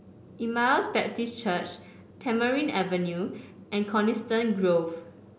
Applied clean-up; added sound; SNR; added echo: none; none; none; none.